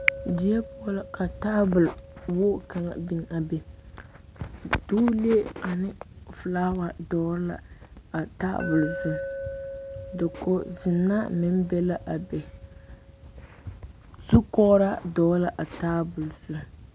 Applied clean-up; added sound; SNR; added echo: none; Glass; 16 dB; none.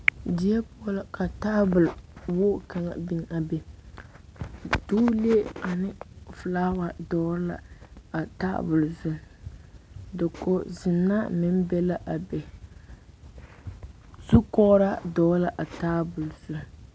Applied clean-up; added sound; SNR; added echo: none; none; none; none.